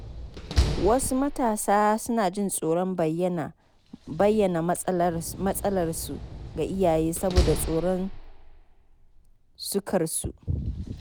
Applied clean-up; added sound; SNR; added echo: none; Slam; 7 dB; none.